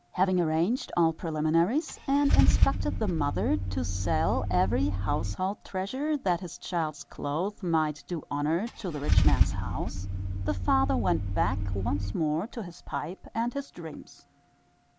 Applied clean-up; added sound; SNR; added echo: none; Idling / Engine starting / Car; 1 dB; none.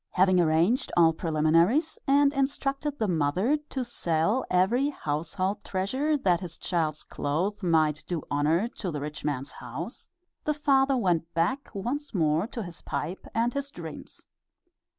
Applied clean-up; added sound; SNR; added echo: none; none; none; none.